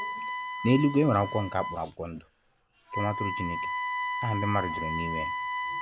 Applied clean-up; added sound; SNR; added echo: none; Wind instrument, woodwind instrument; 4 dB; none.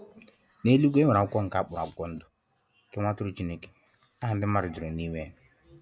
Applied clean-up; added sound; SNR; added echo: none; none; none; none.